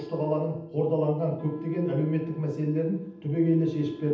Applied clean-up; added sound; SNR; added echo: none; Wind instrument, woodwind instrument; 20 dB; reverberation time 0.8 s.